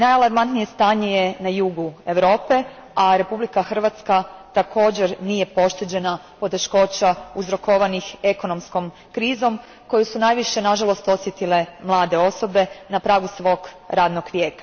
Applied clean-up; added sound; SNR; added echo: none; none; none; none.